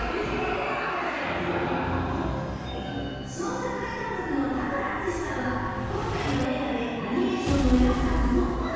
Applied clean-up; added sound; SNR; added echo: none; Explosion; 6 dB; reverberation time 2.0 s.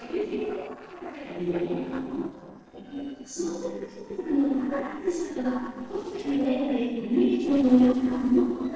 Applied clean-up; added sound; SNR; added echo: neural separator model SepFormer DNS4.